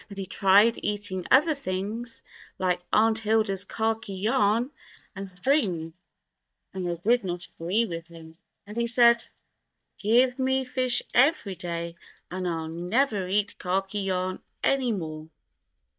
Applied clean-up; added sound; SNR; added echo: neural mask model DeepFilterNet 3.